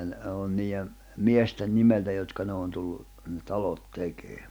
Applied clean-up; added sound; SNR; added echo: none; none; none; none.